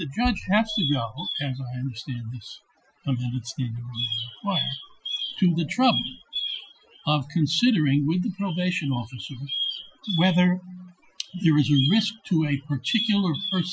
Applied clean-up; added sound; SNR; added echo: classical method Wiener filter.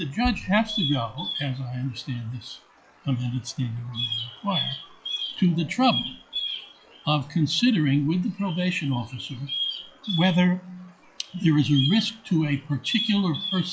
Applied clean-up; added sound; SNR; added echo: classical method log-MMSE.